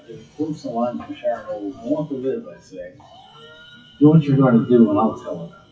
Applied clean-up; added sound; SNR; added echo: classical method WPE with log-MMSE.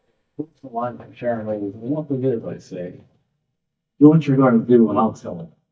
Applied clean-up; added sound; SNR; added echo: neural mask model DeepFilterNet 3.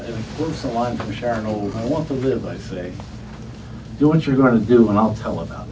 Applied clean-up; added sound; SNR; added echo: none; none; none; none.